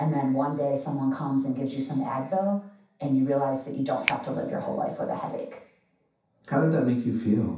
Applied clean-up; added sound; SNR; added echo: none; Finger snapping; 11 dB; reverberation time 0.7 s.